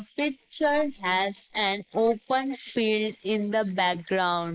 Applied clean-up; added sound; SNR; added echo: neural mask model Resemble Enhance denoiser.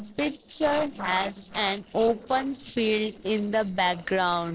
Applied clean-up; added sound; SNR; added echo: neural separator model SepFormer DNS4.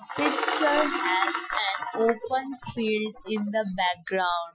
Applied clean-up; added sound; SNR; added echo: classical method Wiener filter.